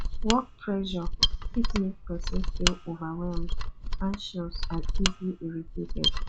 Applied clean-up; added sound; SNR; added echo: none; Mechanisms; -4 dB; none.